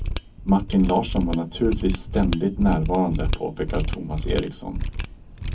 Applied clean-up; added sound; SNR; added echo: none; Mechanisms; 3 dB; reverberation time 0.3 s.